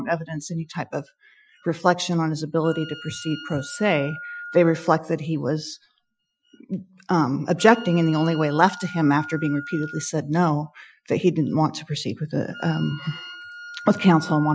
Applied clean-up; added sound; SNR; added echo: classical method Wiener filter.